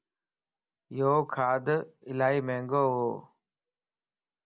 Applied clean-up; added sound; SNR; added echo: none; none; none; none.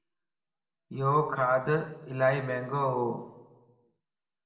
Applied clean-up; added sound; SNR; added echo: none; none; none; reverberation time 0.8 s.